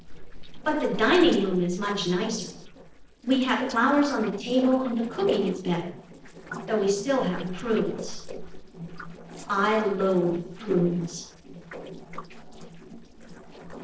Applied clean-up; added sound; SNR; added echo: neural separator model SepFormer DNS4.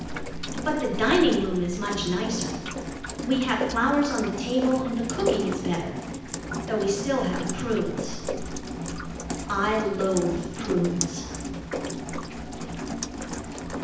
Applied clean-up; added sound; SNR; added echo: none; Rain; 4 dB; reverberation time 0.9 s.